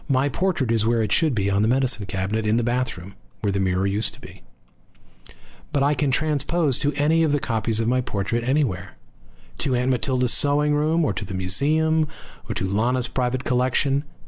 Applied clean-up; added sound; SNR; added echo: none; none; none; none.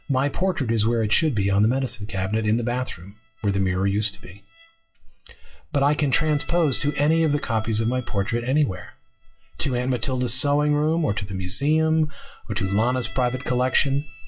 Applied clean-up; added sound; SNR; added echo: classical method WPE with log-MMSE.